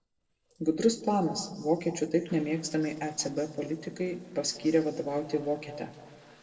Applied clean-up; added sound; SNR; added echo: neural separator model SepFormer DNS4.